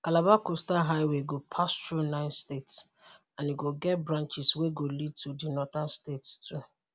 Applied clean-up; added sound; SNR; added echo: none; none; none; none.